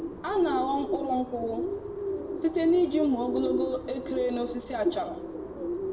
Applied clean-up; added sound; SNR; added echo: none; Bird; 4 dB; reverberation time 0.6 s.